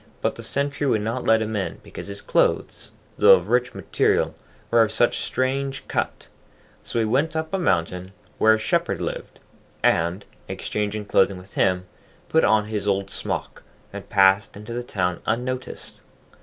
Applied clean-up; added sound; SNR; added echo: none; none; none; none.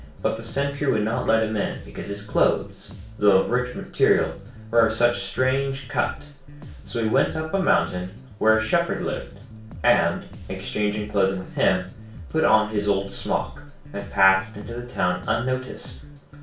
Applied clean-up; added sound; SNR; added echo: none; Bass guitar; 16 dB; reverberation time 0.3 s.